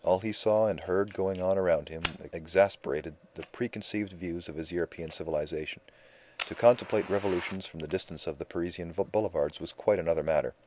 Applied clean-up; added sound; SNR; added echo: none; Fire; 18 dB; none.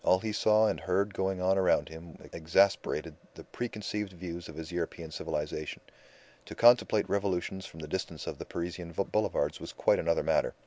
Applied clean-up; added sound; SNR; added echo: none; none; none; none.